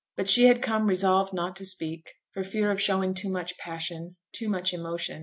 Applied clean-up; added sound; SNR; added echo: none; none; none; none.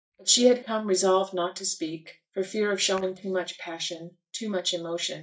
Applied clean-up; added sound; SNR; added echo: neural mask model DeepFilterNet 3.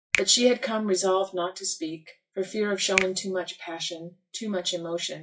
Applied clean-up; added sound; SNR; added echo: classical method WPE with log-MMSE.